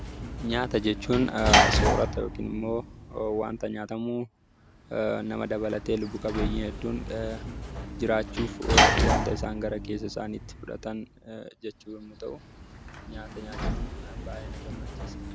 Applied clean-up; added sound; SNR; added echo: none; Sliding door / Slam; -2 dB; none.